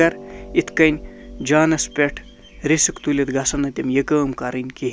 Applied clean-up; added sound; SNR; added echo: none; Harp; 18 dB; none.